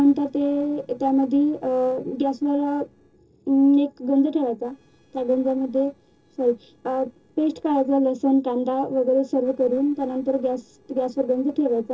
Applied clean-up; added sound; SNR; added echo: neural separator model SepFormer DNS4.